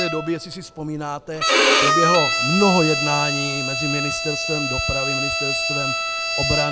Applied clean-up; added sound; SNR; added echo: none; Bowed string instrument; -3 dB; none.